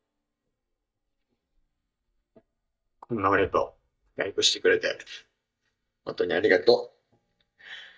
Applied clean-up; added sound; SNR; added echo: neural mask model DeepFilterNet 3.